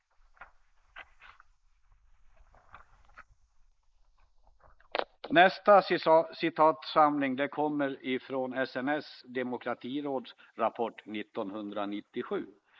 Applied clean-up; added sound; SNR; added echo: neural mask model Resemble Enhance denoiser.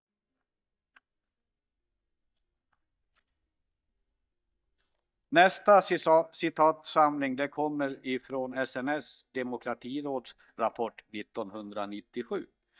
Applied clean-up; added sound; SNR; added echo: neural mask model DeepFilterNet 3.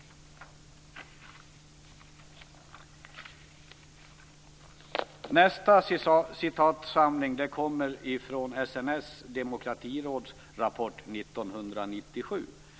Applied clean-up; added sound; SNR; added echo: none; none; none; none.